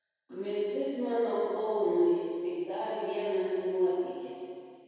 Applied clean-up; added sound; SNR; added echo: none; none; none; reverberation time 2.2 s.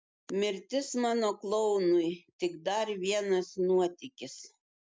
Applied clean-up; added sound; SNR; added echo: none; none; none; none.